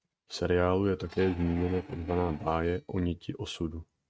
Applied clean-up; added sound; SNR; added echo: neural mask model RNNoise.